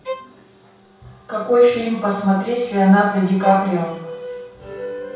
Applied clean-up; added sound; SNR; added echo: none; Bowed string instrument; 16 dB; reverberation time 0.7 s.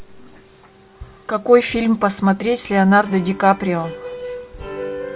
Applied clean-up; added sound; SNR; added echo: none; none; none; none.